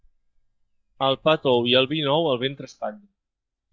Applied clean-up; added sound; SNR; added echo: neural mask model DeepFilterNet 3.